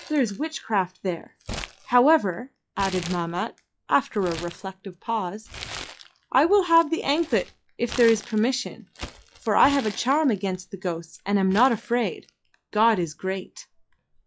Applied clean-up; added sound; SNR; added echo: classical method log-MMSE.